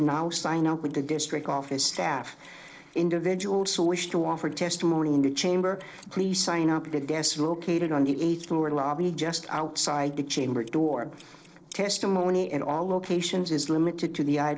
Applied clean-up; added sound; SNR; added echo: neural separator model SepFormer DNS4.